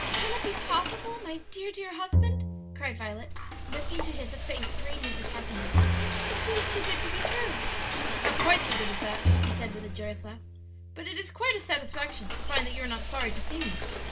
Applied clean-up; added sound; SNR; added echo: none; Bowed string instrument + Frying (food); -5 dB; none.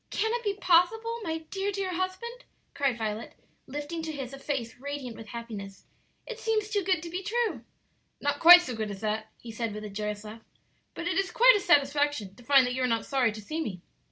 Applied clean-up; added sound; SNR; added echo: none; none; none; none.